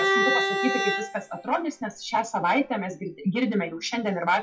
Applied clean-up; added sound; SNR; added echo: classical method WPE with log-MMSE.